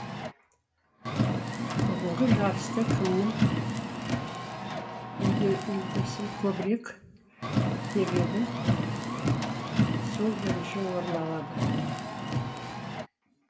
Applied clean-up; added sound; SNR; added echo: none; Car; -3 dB; reverberation time 0.5 s.